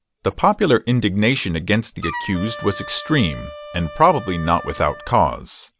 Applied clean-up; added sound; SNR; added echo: none; Wind instrument, woodwind instrument; 14 dB; none.